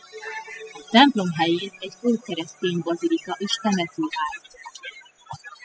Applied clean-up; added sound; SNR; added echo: classical method spectral subtraction.